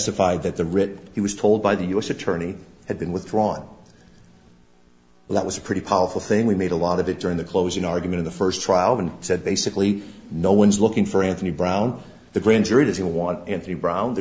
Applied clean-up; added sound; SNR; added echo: none; none; none; none.